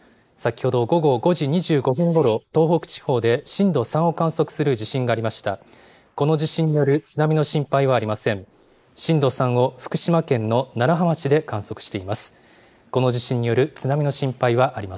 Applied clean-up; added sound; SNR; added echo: neural mask model Resemble Enhance denoiser.